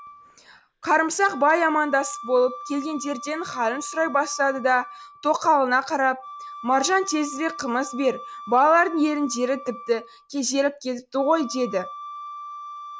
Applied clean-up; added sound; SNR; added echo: none; Wind instrument, woodwind instrument; 15 dB; none.